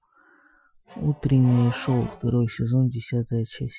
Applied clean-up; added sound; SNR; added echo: classical method Wiener filter.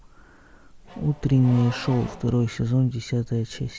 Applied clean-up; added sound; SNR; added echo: none; Race car, auto racing / Accelerating, revving, vroom; 18 dB; none.